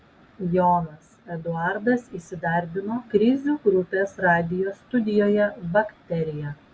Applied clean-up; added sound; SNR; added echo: none; none; none; none.